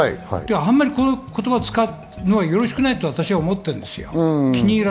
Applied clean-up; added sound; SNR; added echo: none; none; none; none.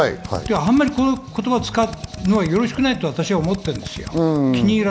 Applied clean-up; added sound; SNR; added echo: none; Drill; 17 dB; none.